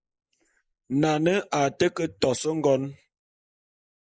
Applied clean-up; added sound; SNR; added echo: neural mask model Resemble Enhance denoiser.